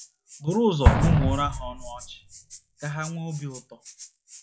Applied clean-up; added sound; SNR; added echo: classical method log-MMSE.